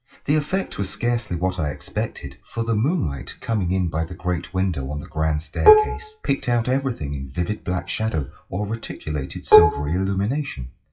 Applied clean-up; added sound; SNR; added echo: classical method WPE with log-MMSE.